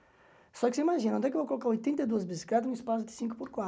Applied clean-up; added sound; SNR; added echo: none; none; none; none.